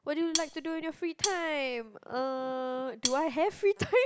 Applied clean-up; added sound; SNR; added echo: none; Cutlery, silverware; 6 dB; none.